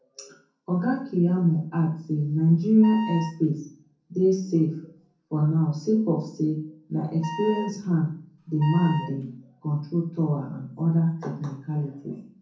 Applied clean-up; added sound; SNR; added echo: none; Wind instrument, woodwind instrument; 12 dB; reverberation time 0.5 s.